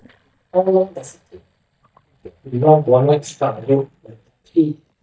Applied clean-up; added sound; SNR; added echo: neural mask model DeepFilterNet 3.